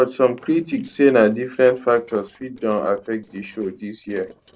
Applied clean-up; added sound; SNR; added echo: neural separator model SepFormer DNS4.